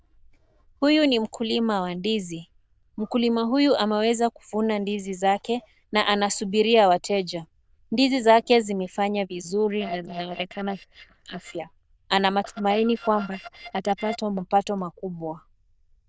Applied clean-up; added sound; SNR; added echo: neural diffusion model UNIVERSE++.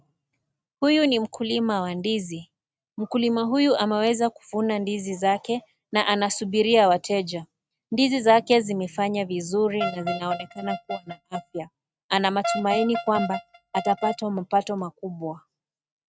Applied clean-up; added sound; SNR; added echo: neural mask model RNNoise.